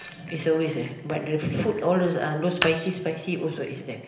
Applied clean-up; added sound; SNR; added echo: none; Shatter; 9 dB; reverberation time 0.9 s.